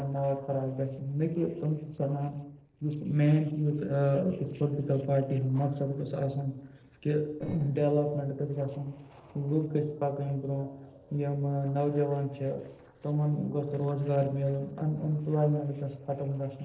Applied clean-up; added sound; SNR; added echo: neural separator model SepFormer DNS4.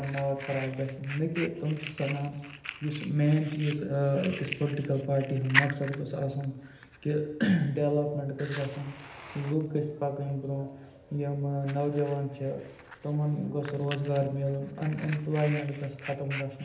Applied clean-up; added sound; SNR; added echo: none; Fire; 11 dB; reverberation time 0.8 s.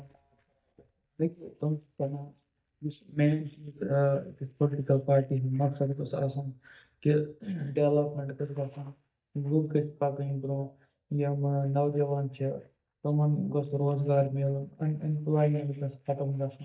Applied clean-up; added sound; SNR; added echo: neural mask model DeepFilterNet 3.